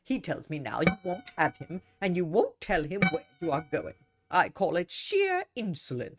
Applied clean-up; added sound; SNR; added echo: neural mask model RNNoise.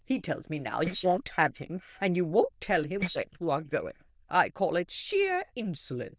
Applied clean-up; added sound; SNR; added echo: neural diffusion model UNIVERSE++.